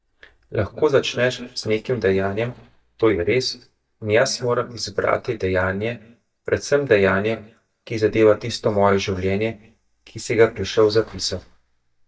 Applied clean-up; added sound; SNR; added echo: neural mask model DeepFilterNet 3.